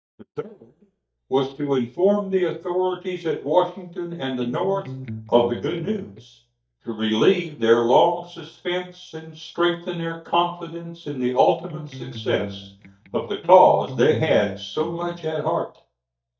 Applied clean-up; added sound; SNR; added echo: neural mask model DeepFilterNet 3.